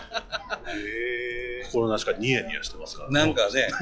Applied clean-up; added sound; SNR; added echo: classical method log-MMSE.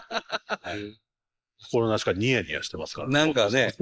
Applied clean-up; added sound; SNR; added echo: neural mask model Resemble Enhance denoiser.